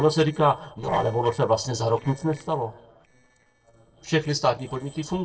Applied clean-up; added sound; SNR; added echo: neural separator model SepFormer DNS4.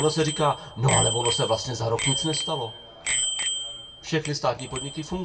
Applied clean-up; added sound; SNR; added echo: none; Bicycle bell; 2 dB; reverberation time 0.1 s.